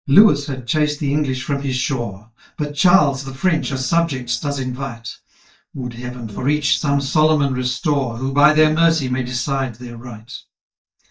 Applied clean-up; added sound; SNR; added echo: neural mask model DeepFilterNet 3.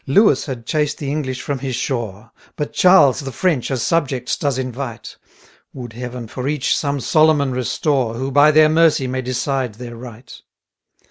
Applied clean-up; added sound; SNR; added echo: none; none; none; none.